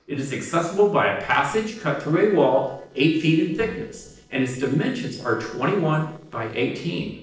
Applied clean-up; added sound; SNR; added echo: neural separator model SepFormer DNS4.